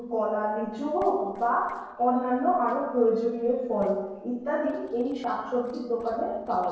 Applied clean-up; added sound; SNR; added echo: neural separator model SepFormer DNS4.